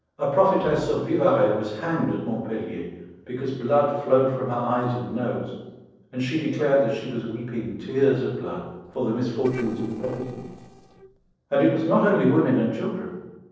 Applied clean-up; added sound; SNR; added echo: neural separator model SepFormer DNS4.